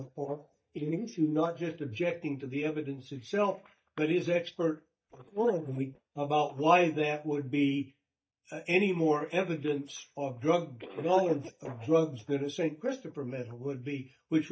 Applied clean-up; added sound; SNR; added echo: neural mask model DeepFilterNet 3.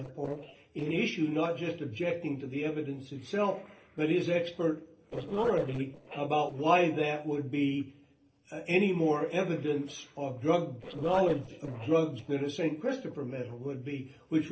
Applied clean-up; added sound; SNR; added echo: neural separator model SepFormer DNS4.